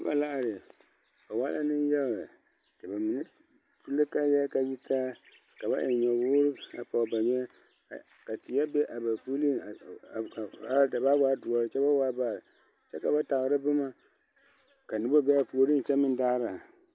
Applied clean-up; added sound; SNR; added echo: none; none; none; none.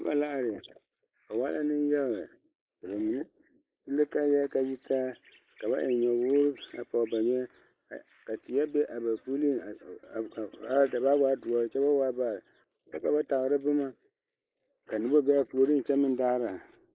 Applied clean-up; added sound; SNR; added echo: neural mask model Resemble Enhance denoiser.